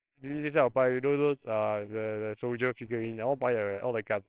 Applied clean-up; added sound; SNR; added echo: neural separator model SepFormer WHAMR!.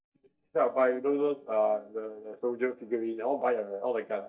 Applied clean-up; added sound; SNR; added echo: neural mask model DeepFilterNet 3.